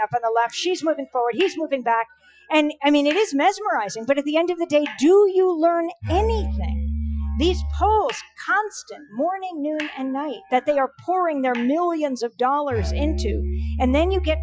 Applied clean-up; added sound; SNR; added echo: classical method Wiener filter.